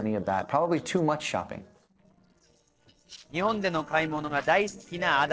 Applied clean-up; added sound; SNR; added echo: neural separator model SepFormer DNS4.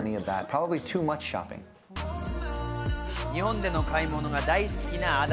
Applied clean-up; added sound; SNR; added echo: none; Cough; 19 dB; none.